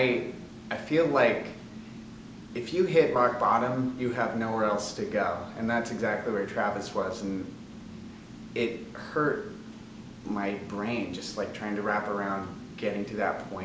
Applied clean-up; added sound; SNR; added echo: none; none; none; none.